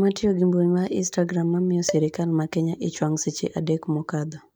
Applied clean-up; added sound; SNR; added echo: neural mask model DeepFilterNet 3.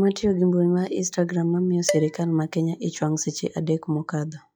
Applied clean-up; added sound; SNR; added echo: classical method log-MMSE.